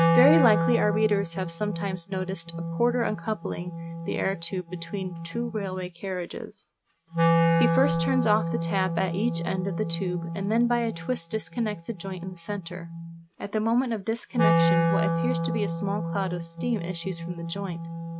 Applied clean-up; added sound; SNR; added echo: neural mask model RNNoise.